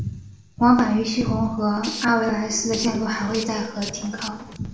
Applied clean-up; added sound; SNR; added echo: none; Tools; 14 dB; reverberation time 0.7 s.